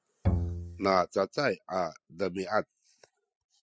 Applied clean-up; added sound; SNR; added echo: classical method spectral subtraction.